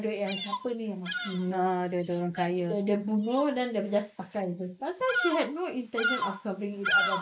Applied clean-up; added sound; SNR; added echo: neural mask model Resemble Enhance denoiser.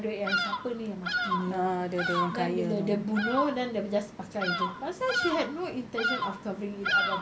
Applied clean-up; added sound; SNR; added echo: none; Bird vocalization, bird call, bird song; 2 dB; none.